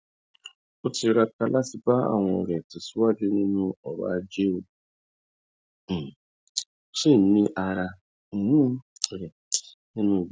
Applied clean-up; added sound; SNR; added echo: none; none; none; none.